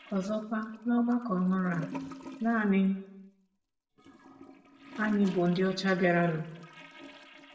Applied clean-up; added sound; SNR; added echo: none; Toilet flush / Gurgling; 17 dB; reverberation time 0.7 s.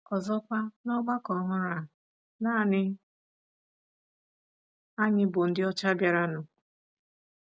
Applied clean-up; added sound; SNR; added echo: none; none; none; none.